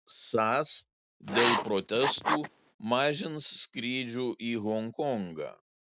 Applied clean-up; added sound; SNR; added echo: none; Writing; 0 dB; none.